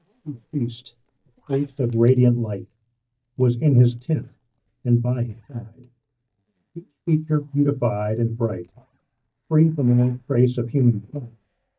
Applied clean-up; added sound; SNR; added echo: neural mask model DeepFilterNet 3.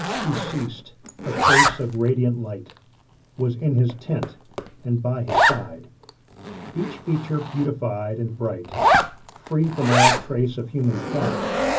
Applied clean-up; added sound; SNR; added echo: none; Zipper (clothing); 0 dB; reverberation time 0.4 s.